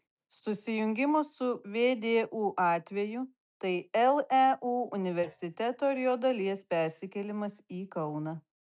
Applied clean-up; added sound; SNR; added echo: neural mask model DeepFilterNet 3.